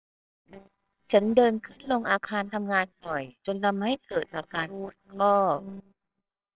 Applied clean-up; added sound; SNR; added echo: neural separator model SepFormer WHAMR!.